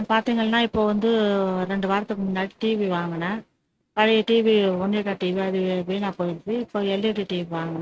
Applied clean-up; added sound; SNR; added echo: neural mask model RNNoise.